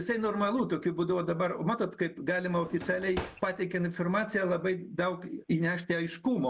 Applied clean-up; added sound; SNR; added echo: none; Drawer open or close; 11 dB; none.